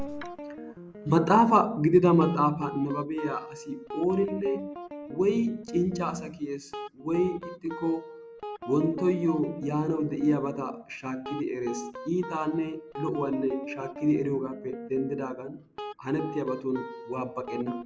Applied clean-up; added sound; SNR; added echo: none; Guitar; 12 dB; none.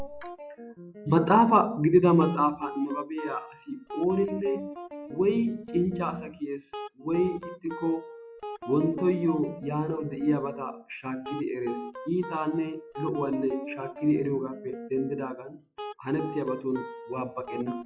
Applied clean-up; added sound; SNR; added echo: classical method log-MMSE.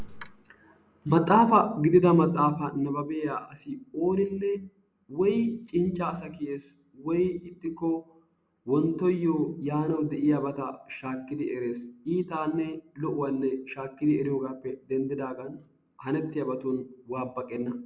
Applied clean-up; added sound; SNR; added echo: none; none; none; none.